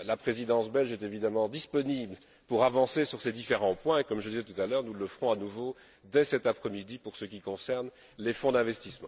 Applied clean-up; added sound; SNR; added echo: none; none; none; none.